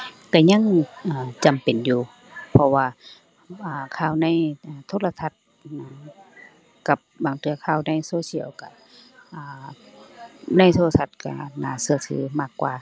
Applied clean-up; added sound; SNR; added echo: none; none; none; none.